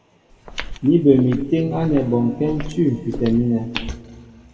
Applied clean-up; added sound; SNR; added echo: none; Walk, footsteps; 13 dB; reverberation time 1.9 s.